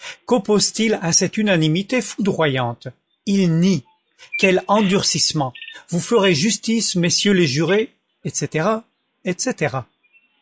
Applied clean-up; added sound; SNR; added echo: classical method log-MMSE.